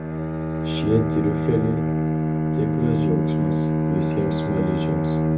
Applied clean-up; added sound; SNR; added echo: none; Bowed string instrument; -4 dB; reverberation time 0.4 s.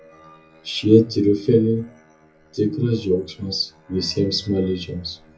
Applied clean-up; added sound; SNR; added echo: classical method WPE with log-MMSE.